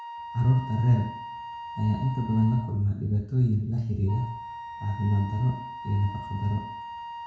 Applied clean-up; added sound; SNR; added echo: none; Wind instrument, woodwind instrument; 13 dB; reverberation time 0.6 s.